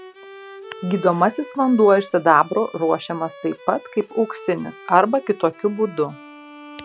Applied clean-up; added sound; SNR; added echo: none; Bowed string instrument; 19 dB; none.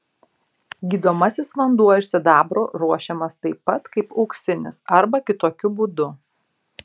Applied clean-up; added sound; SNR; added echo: none; none; none; none.